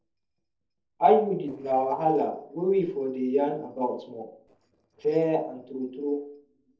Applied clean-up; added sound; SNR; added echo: neural separator model SepFormer DNS4.